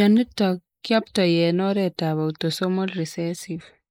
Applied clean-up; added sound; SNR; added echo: neural mask model Resemble Enhance denoiser.